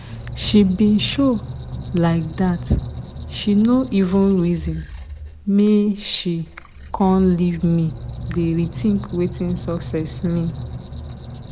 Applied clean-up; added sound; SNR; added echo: none; Squeak; 11 dB; none.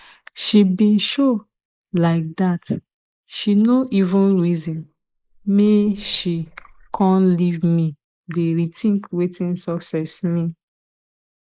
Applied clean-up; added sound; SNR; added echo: neural mask model Resemble Enhance denoiser.